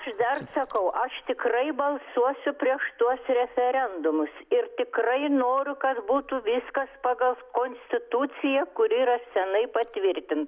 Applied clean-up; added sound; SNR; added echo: none; none; none; none.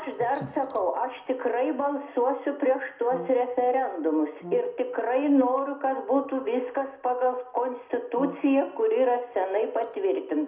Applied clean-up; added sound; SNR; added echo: none; Brass instrument; 19 dB; reverberation time 0.4 s.